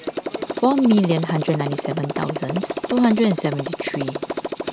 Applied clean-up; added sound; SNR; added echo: none; Motorcycle; 6 dB; none.